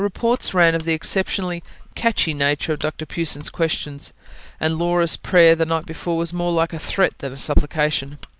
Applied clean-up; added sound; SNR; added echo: none; Mechanisms; 19 dB; none.